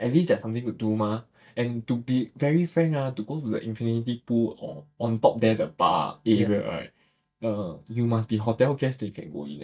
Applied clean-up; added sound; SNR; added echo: neural mask model DeepFilterNet 3.